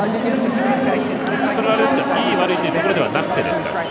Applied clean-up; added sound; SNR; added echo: none; none; none; none.